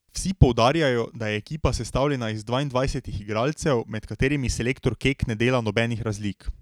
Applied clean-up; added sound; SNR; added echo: none; none; none; none.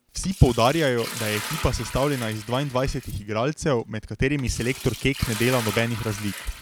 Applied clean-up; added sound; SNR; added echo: none; Liquid; 12 dB; none.